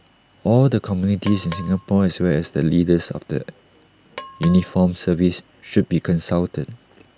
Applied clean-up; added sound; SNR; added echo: none; Percussion; 19 dB; none.